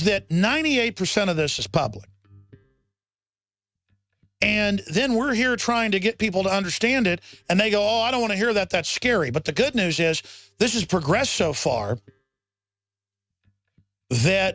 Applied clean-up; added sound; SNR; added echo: neural mask model RNNoise.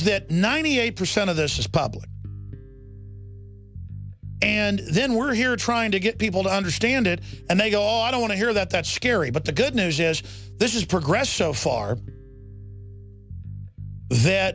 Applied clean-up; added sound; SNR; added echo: none; Bass guitar; 13 dB; none.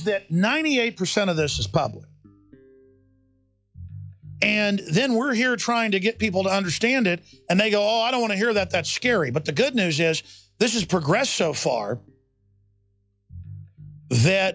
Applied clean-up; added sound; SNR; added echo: classical method log-MMSE.